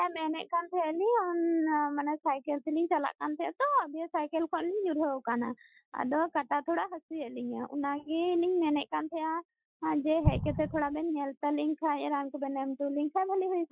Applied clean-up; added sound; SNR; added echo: classical method Wiener filter.